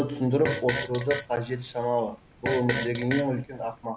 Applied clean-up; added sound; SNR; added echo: none; Fart; 7 dB; none.